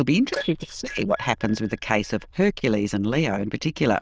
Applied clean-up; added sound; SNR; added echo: neural diffusion model UNIVERSE++.